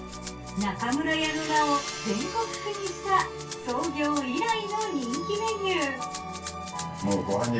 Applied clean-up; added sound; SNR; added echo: none; Rattle (instrument); 14 dB; reverberation time 0.2 s.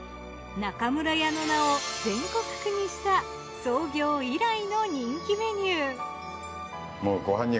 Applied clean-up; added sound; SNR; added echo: none; none; none; none.